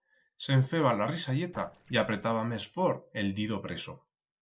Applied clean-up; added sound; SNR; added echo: neural separator model SepFormer DNS4.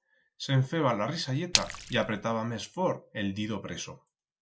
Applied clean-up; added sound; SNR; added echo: none; Splash, splatter; 2 dB; none.